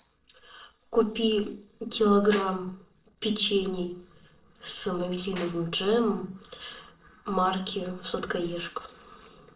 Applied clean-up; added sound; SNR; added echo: neural separator model SepFormer DNS4.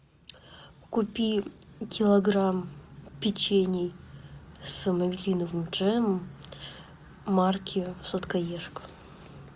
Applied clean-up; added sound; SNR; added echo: none; none; none; none.